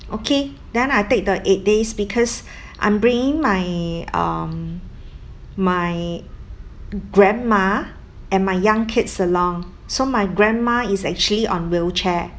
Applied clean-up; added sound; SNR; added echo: none; none; none; none.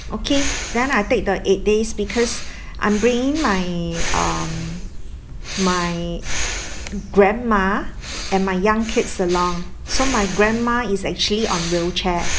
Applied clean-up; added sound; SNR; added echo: none; Breathing; 6 dB; none.